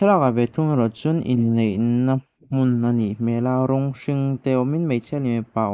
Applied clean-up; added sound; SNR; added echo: neural mask model Resemble Enhance denoiser.